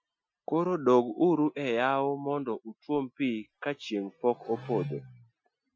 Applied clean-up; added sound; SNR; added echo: classical method Wiener filter.